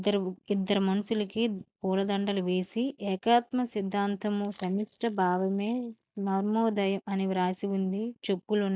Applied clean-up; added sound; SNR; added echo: neural mask model DeepFilterNet 3.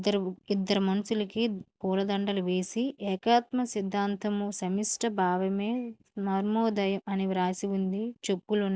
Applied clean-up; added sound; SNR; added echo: none; none; none; none.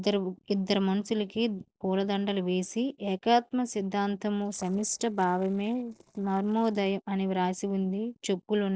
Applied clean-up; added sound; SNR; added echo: neural separator model SepFormer DNS4.